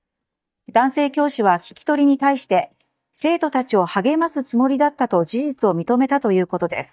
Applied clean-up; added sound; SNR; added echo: neural mask model DeepFilterNet 3.